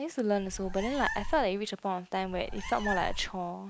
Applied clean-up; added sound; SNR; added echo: none; Meow; 7 dB; none.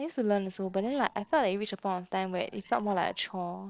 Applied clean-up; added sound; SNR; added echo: neural separator model SepFormer DNS4.